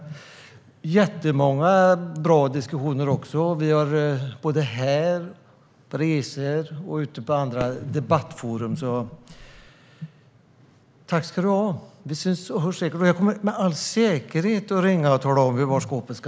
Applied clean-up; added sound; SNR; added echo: none; Fireworks; 19 dB; none.